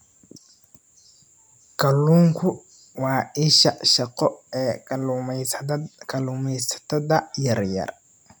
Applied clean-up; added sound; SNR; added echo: none; none; none; none.